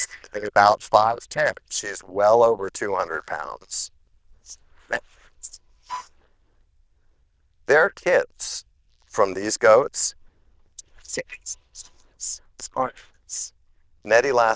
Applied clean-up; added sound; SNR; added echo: neural diffusion model UNIVERSE++.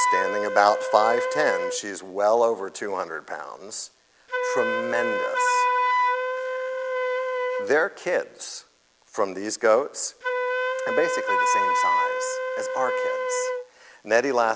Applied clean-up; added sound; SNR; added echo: none; Wind instrument, woodwind instrument; 0 dB; none.